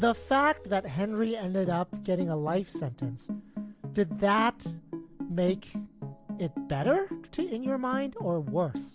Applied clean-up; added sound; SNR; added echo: none; none; none; none.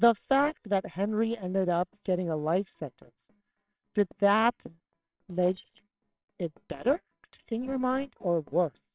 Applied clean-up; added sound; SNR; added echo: neural separator model SepFormer WHAMR!.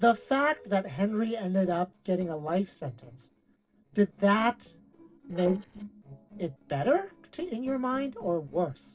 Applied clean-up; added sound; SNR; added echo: neural separator model SepFormer DNS4.